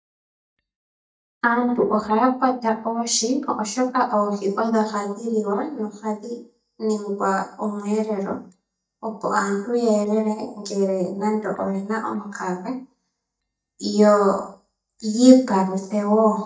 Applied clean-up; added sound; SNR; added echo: neural mask model DeepFilterNet 3.